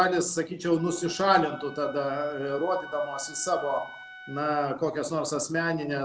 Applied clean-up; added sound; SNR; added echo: none; Wind instrument, woodwind instrument; 18 dB; none.